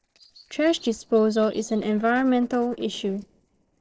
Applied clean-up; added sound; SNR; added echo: neural separator model SepFormer DNS4.